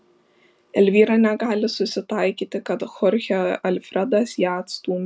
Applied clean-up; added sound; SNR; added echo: none; none; none; none.